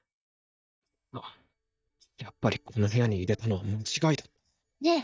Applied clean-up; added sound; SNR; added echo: neural mask model DeepFilterNet 3.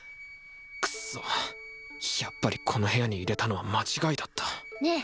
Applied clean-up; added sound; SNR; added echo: none; Wind instrument, woodwind instrument; 16 dB; none.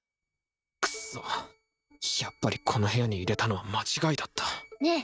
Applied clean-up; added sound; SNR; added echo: neural mask model RNNoise.